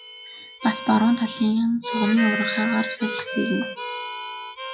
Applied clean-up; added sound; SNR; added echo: classical method log-MMSE.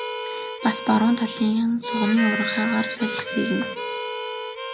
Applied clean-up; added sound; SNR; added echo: none; Harmonica; 6 dB; none.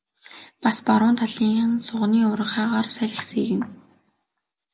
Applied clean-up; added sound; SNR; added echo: none; none; none; none.